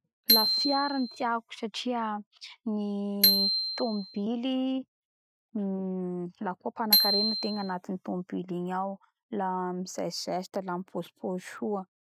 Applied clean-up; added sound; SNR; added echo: classical method Wiener filter.